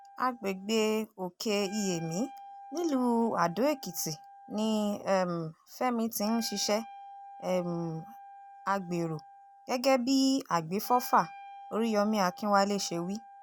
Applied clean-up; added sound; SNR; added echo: none; Wind instrument, woodwind instrument; 19 dB; none.